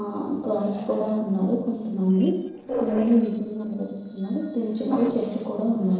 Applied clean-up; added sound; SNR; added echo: neural separator model SepFormer DNS4.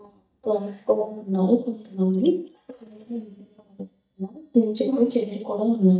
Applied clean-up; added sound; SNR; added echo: neural mask model DeepFilterNet 3.